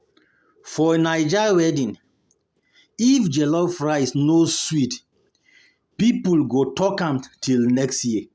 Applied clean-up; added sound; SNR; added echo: none; none; none; none.